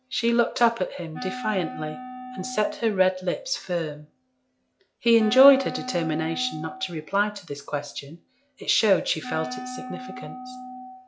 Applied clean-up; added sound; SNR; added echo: classical method log-MMSE.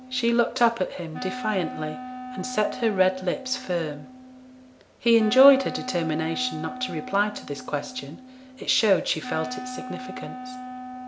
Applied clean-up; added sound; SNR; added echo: none; Wind instrument, woodwind instrument; 12 dB; none.